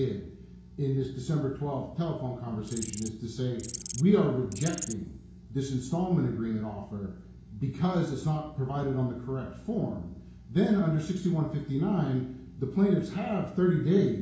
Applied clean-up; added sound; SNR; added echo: none; Insect; 12 dB; reverberation time 0.6 s.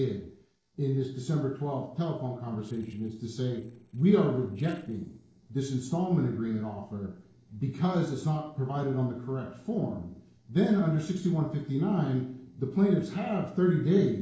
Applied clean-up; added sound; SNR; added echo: neural separator model SepFormer DNS4.